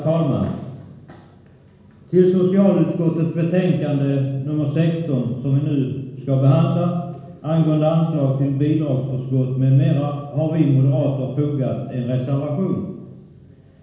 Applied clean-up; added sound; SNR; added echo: none; none; none; reverberation time 1.1 s.